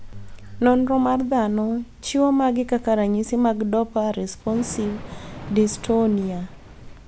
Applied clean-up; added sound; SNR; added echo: none; Thunder / Rain; 17 dB; none.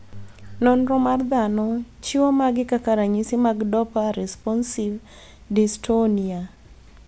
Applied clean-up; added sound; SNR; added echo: none; none; none; none.